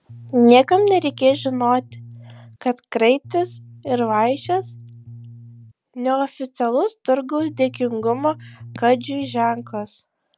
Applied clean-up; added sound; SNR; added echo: none; Bass guitar; 19 dB; none.